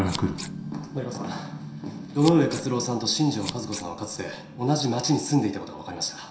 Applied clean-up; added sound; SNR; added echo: none; Scissors; 14 dB; reverberation time 0.7 s.